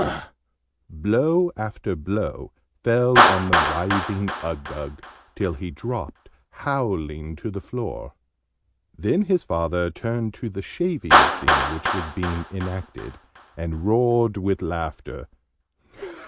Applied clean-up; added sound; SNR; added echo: none; Clapping; 1 dB; none.